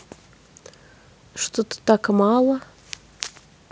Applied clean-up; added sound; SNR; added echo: none; none; none; none.